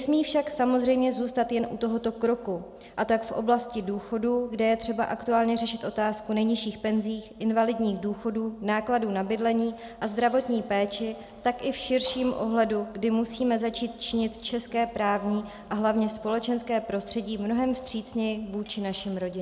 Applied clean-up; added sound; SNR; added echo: none; none; none; none.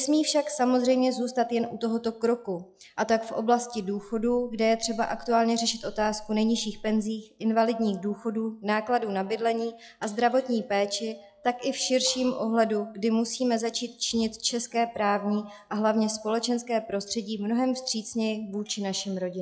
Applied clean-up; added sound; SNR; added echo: classical method log-MMSE.